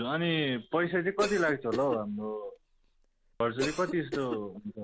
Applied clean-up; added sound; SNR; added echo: none; Cough; 10 dB; none.